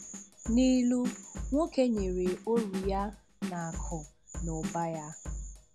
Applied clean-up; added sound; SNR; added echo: none; Drum kit; 8 dB; none.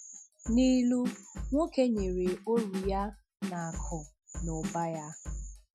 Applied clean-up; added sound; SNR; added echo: classical method Wiener filter.